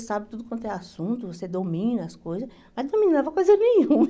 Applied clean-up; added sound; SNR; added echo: none; none; none; none.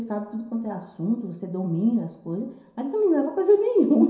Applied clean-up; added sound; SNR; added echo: none; none; none; reverberation time 0.7 s.